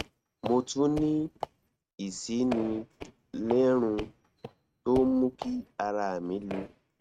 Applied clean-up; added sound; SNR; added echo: neural mask model RNNoise.